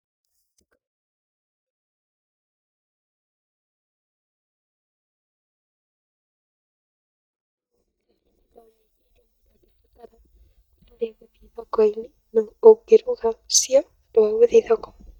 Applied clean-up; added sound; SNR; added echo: neural mask model DeepFilterNet 3.